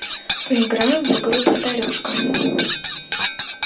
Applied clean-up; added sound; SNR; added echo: none; Cutlery, silverware; 5 dB; reverberation time 0.2 s.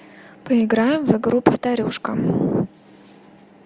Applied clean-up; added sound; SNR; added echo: none; none; none; none.